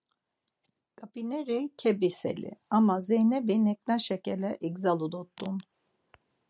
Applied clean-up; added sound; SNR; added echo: none; none; none; none.